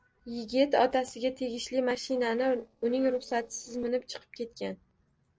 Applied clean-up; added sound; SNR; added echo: neural separator model SepFormer DNS4.